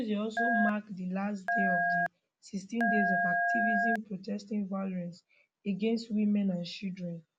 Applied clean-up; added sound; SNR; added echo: none; Telephone; -3 dB; none.